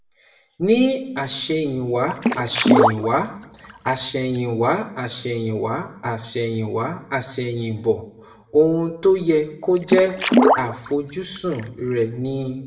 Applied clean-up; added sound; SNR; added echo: none; Water / Splash, splatter; 0 dB; reverberation time 0.6 s.